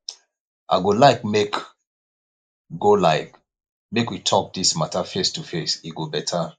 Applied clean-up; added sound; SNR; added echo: neural mask model Resemble Enhance denoiser.